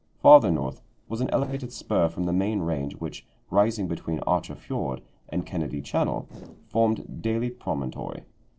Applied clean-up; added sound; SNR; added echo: neural separator model SepFormer DNS4.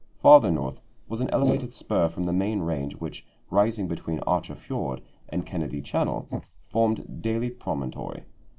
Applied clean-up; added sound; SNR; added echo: neural mask model Resemble Enhance denoiser.